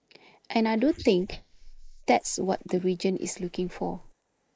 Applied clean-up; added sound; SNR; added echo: neural mask model Resemble Enhance denoiser.